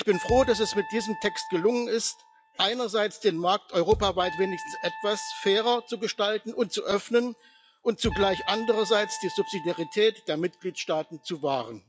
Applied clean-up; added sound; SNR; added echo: classical method log-MMSE.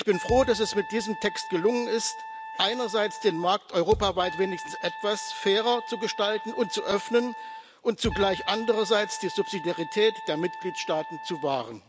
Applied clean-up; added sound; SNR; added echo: none; Thump, thud + Trumpet; 11 dB; none.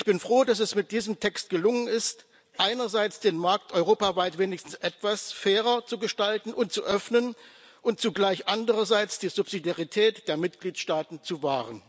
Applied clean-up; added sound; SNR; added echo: none; none; none; none.